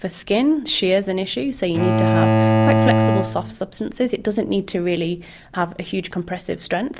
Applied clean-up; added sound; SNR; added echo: none; Bowed string instrument; -3 dB; none.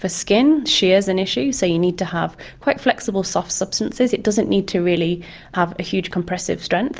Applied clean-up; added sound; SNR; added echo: none; none; none; none.